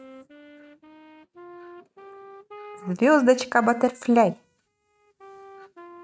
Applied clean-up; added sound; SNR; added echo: neural mask model RNNoise.